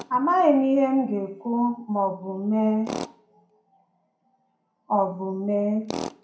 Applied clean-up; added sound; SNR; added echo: none; Tools; 16 dB; reverberation time 0.5 s.